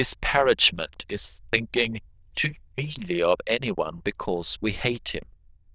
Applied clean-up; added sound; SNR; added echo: neural diffusion model UNIVERSE++.